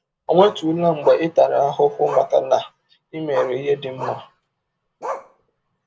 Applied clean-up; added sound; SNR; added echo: none; Bark; 14 dB; none.